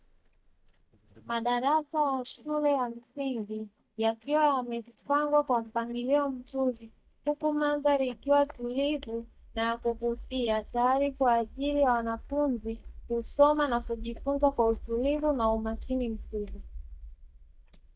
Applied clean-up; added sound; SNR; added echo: neural mask model DeepFilterNet 3.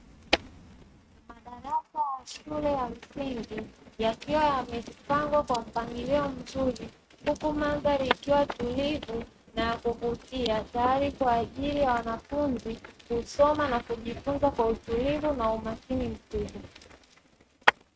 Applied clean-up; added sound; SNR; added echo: neural mask model RNNoise.